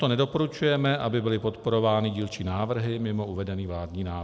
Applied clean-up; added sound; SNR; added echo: none; none; none; none.